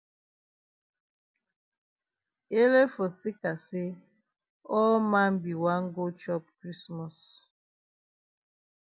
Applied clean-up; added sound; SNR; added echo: none; none; none; none.